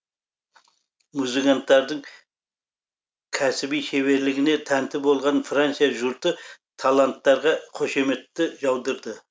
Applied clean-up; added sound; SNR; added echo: none; none; none; none.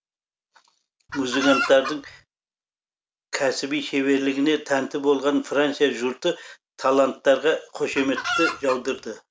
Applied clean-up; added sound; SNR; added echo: none; Chicken, rooster; 5 dB; none.